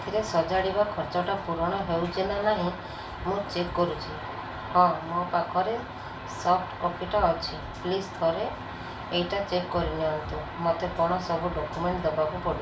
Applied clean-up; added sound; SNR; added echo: none; none; none; reverberation time 0.3 s.